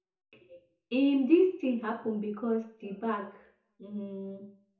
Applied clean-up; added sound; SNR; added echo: none; none; none; reverberation time 0.6 s.